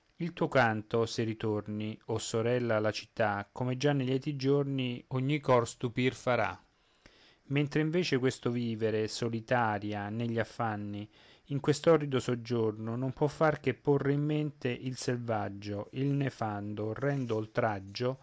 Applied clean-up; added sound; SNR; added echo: none; none; none; none.